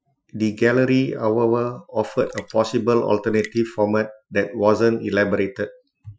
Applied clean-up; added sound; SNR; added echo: classical method Wiener filter.